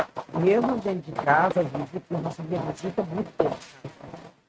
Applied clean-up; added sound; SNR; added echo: neural mask model RNNoise.